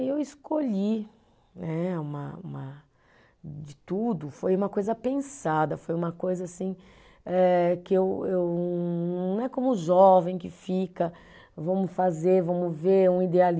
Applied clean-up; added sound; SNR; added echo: none; none; none; none.